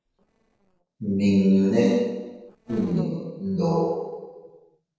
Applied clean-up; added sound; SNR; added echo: neural separator model SepFormer DNS4.